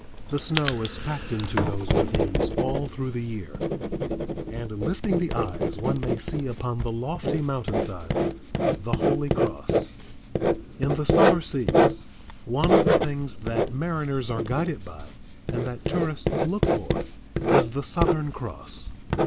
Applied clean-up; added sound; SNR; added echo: none; Writing; -4 dB; none.